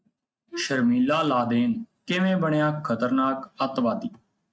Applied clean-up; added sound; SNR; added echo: neural mask model RNNoise.